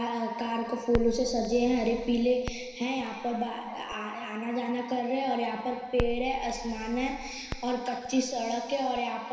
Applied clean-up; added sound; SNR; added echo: none; Crackle; 11 dB; reverberation time 2.2 s.